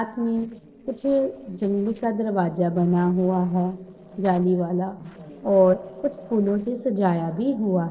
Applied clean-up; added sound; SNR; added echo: neural separator model SepFormer DNS4.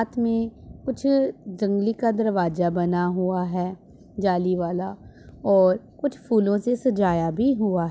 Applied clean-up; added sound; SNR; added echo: none; none; none; none.